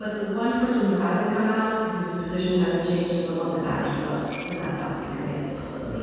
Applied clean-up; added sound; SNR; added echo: none; Bell; -1 dB; reverberation time 2.1 s.